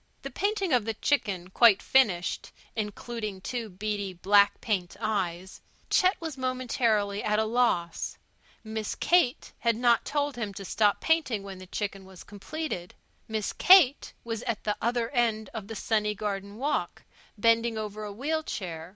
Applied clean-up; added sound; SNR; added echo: none; none; none; none.